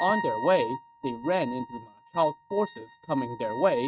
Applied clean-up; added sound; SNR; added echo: neural mask model RNNoise.